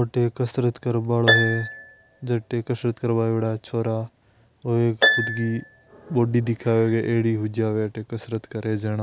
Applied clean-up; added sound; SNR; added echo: none; Harp; 5 dB; none.